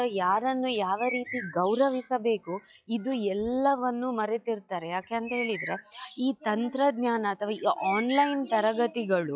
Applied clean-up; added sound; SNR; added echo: classical method log-MMSE.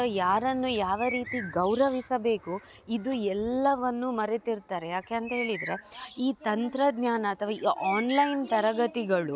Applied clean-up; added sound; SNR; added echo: none; Bird; 12 dB; none.